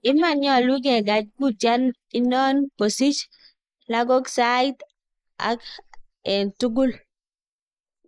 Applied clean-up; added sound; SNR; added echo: neural mask model Resemble Enhance denoiser.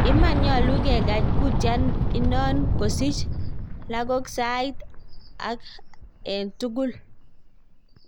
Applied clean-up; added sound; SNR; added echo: none; Boom; -5 dB; none.